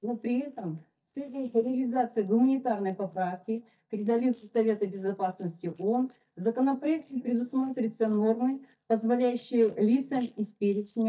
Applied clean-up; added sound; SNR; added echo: neural mask model DeepFilterNet 3.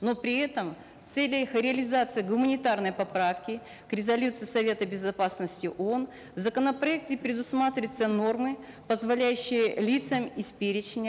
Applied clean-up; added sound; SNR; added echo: none; none; none; none.